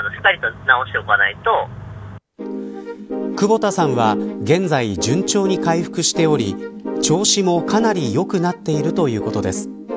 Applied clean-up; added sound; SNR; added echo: none; none; none; none.